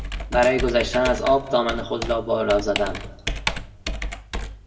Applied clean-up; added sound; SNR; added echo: none; Computer keyboard; 6 dB; reverberation time 0.9 s.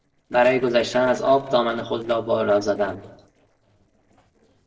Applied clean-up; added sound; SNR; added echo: neural separator model SepFormer DNS4.